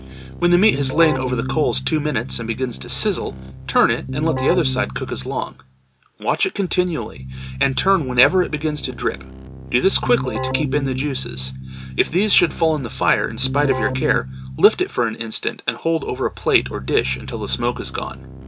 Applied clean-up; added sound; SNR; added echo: none; Keyboard (musical); 8 dB; none.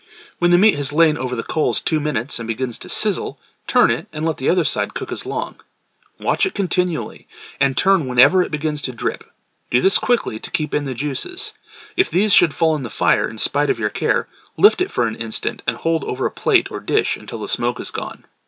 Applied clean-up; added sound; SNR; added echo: none; none; none; none.